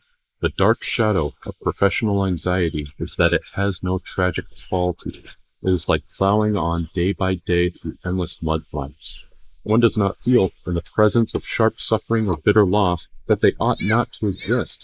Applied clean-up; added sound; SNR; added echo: neural mask model Resemble Enhance denoiser.